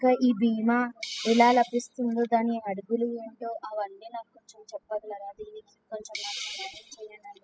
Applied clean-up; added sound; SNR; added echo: classical method spectral subtraction.